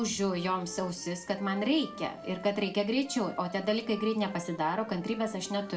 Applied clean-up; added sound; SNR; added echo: none; Wind instrument, woodwind instrument; 16 dB; reverberation time 0.3 s.